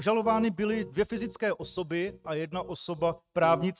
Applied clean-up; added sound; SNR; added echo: neural mask model RNNoise.